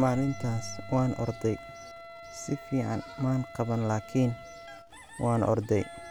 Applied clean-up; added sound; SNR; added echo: none; Wind instrument, woodwind instrument; 16 dB; none.